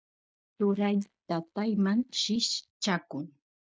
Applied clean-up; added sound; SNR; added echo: neural mask model DeepFilterNet 3.